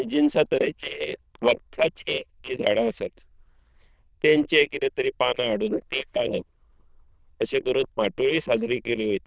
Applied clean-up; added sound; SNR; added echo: neural diffusion model UNIVERSE++.